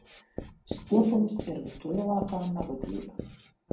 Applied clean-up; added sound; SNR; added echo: none; Writing; 10 dB; reverberation time 0.5 s.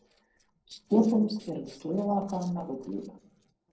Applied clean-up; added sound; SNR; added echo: neural separator model SepFormer DNS4.